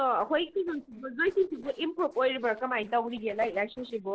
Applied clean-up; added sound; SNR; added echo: neural separator model SepFormer DNS4.